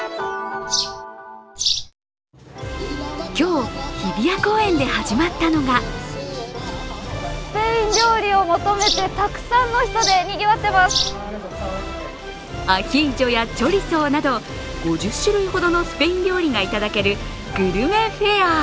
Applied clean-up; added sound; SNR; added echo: none; Bird vocalization, bird call, bird song; 5 dB; none.